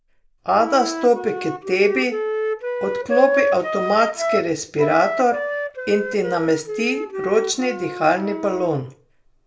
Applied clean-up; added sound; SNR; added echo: none; Wind instrument, woodwind instrument; 4 dB; reverberation time 0.2 s.